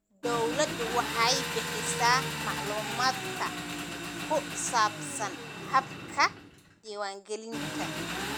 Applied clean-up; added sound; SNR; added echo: none; Engine; 4 dB; none.